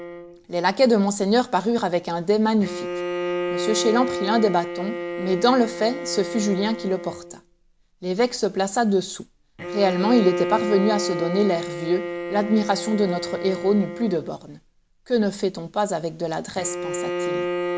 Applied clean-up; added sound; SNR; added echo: none; Bowed string instrument; 7 dB; none.